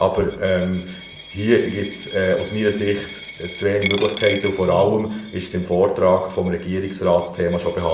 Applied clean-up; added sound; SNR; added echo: none; Coin (dropping); 13 dB; reverberation time 0.6 s.